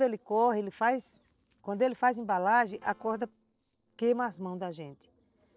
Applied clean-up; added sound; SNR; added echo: neural separator model SepFormer DNS4.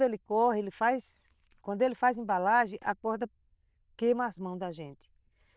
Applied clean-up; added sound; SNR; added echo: neural diffusion model UNIVERSE++.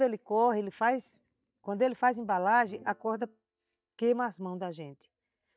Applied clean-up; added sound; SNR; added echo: neural mask model DeepFilterNet 3.